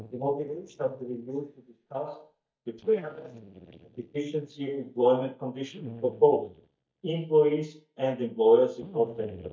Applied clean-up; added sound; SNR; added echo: neural mask model DeepFilterNet 3.